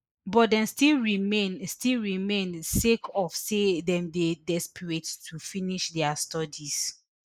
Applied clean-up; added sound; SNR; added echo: neural mask model Resemble Enhance denoiser.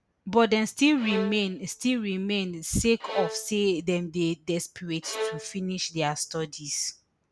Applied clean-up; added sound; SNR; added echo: none; Bowed string instrument; 11 dB; none.